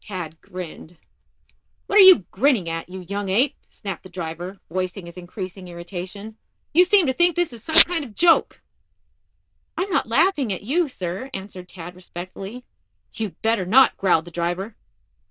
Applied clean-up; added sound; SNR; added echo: neural diffusion model UNIVERSE++.